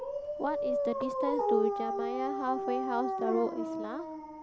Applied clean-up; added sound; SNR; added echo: none; Dog; -2 dB; none.